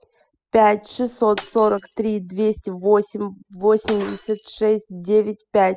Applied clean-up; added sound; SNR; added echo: classical method spectral subtraction.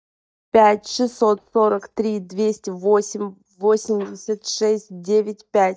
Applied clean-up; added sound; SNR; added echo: neural mask model DeepFilterNet 3.